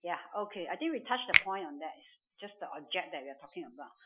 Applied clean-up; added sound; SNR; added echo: classical method Wiener filter.